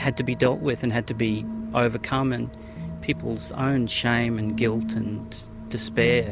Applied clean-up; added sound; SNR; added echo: none; none; none; none.